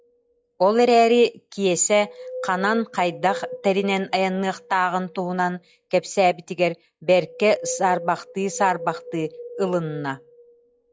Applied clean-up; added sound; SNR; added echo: classical method log-MMSE.